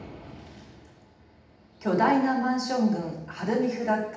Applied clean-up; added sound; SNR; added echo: none; none; none; reverberation time 0.8 s.